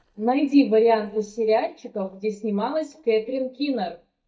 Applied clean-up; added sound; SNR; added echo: neural mask model DeepFilterNet 3.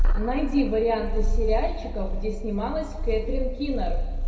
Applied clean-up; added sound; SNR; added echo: none; Purr; -3 dB; reverberation time 1.8 s.